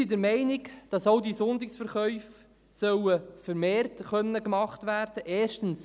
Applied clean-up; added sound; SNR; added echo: none; none; none; none.